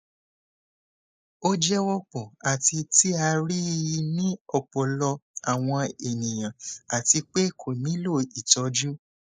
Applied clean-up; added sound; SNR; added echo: neural mask model Resemble Enhance denoiser.